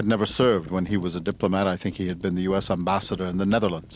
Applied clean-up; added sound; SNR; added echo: none; Fire; 19 dB; none.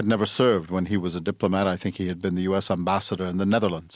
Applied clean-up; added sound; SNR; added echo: none; none; none; none.